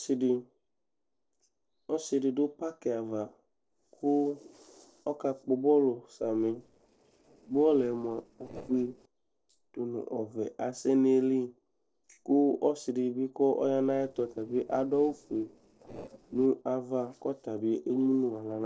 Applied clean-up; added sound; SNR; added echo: neural separator model SepFormer DNS4.